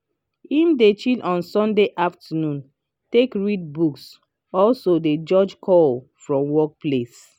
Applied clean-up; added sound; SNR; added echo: none; none; none; none.